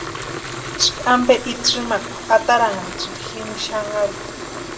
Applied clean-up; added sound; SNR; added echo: none; Fill (with liquid) / Water tap, faucet; 9 dB; reverberation time 1.0 s.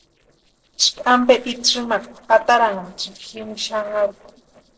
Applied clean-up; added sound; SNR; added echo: neural separator model SepFormer DNS4.